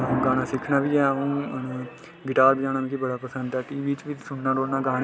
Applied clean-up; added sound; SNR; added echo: none; none; none; none.